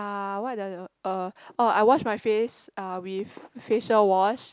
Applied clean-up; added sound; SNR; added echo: none; none; none; none.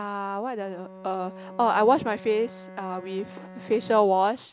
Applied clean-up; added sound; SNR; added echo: none; Bowed string instrument; 18 dB; none.